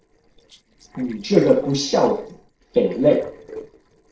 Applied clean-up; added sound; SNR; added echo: neural separator model SepFormer DNS4.